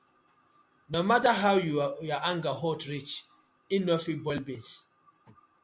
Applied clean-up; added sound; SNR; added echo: none; none; none; none.